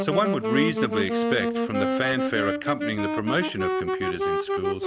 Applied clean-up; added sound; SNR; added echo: none; Wind instrument, woodwind instrument; -1 dB; none.